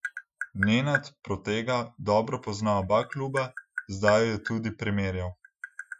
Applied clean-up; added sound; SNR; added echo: classical method Wiener filter.